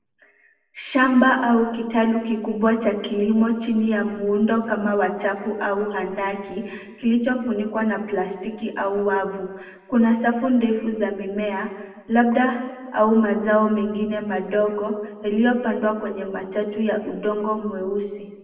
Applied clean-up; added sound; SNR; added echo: none; none; none; reverberation time 1.2 s.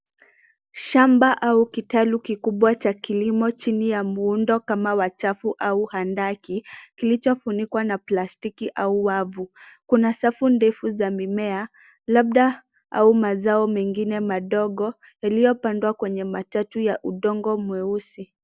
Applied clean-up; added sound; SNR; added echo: none; none; none; none.